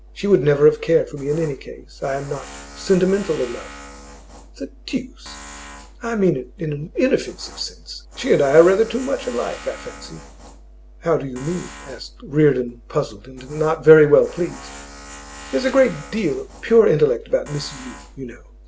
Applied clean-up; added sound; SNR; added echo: none; Tools; 19 dB; none.